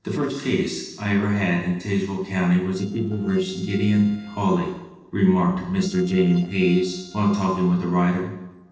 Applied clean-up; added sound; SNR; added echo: neural separator model SepFormer DNS4.